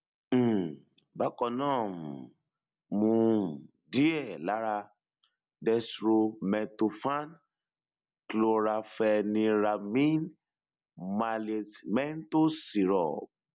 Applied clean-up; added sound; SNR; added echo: none; none; none; none.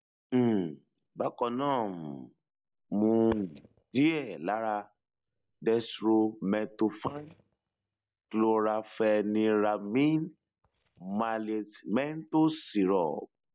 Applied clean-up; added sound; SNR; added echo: neural mask model DeepFilterNet 3.